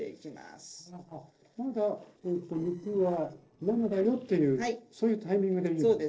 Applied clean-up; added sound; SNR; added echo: neural separator model SepFormer DNS4.